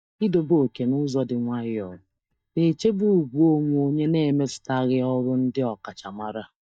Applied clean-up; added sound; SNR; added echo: neural mask model DeepFilterNet 3.